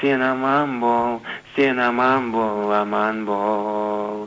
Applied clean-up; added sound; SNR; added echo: none; none; none; none.